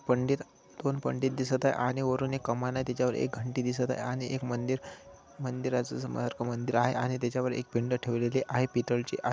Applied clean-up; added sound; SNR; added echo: none; none; none; none.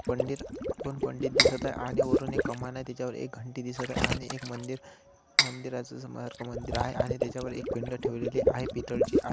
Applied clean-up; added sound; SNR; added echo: none; Water / Liquid + Cutlery, silverware; -5 dB; none.